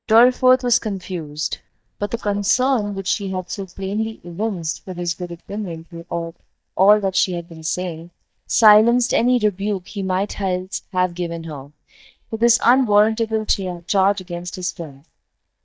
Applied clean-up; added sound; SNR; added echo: neural mask model DeepFilterNet 3.